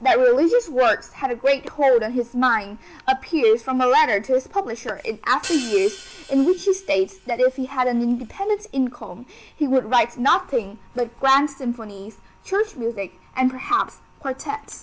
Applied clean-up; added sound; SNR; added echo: none; Hi-hat; 17 dB; none.